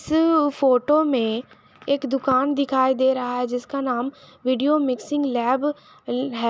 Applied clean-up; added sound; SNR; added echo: none; none; none; none.